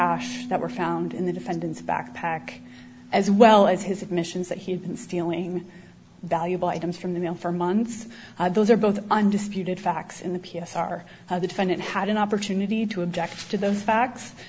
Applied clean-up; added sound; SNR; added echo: none; Piano; 19 dB; none.